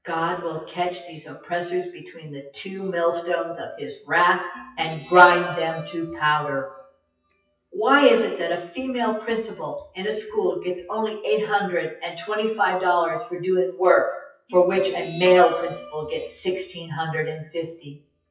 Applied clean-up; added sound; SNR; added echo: classical method WPE with log-MMSE.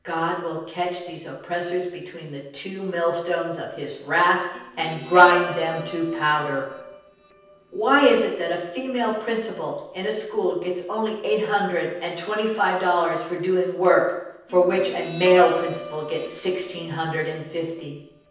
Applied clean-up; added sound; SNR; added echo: neural separator model SepFormer DNS4.